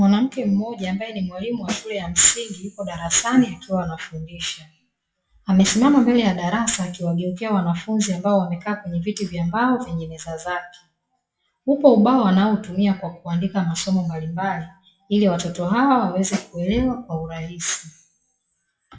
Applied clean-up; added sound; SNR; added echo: classical method WPE with log-MMSE.